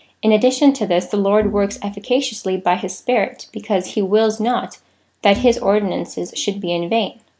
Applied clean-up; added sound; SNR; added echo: none; Bowed string instrument; 16 dB; none.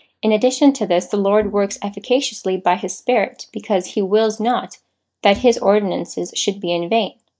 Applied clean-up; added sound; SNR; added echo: neural mask model DeepFilterNet 3.